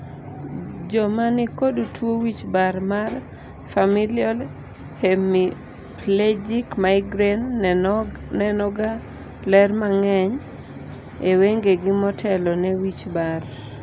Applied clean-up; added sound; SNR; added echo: none; none; none; none.